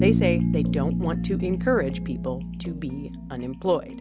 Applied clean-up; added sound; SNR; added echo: none; Bass guitar; -1 dB; none.